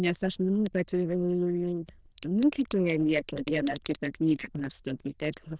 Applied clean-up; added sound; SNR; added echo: neural diffusion model UNIVERSE++.